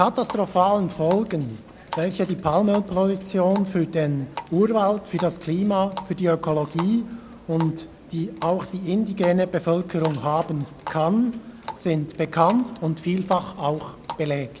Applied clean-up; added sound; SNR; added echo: none; Water tap, faucet; 17 dB; none.